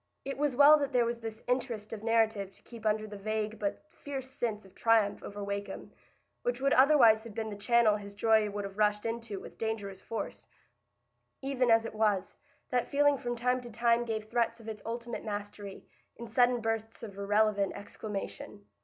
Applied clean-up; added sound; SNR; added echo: none; none; none; none.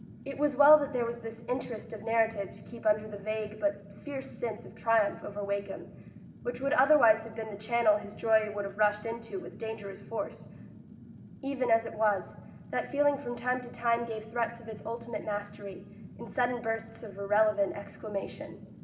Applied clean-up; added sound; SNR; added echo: none; Fire; 17 dB; reverberation time 0.9 s.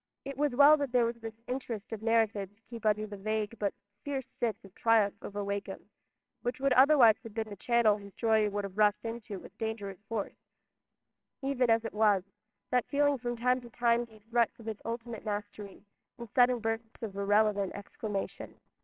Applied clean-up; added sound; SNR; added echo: neural separator model SepFormer WHAMR!.